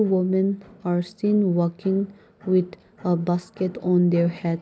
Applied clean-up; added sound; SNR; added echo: none; none; none; none.